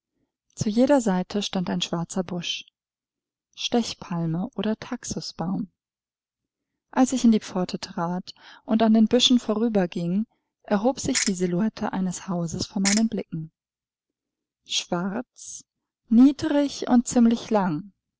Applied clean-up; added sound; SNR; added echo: none; Ratchet, pawl; 3 dB; none.